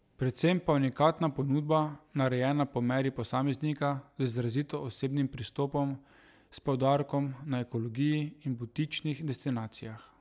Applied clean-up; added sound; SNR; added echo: none; none; none; none.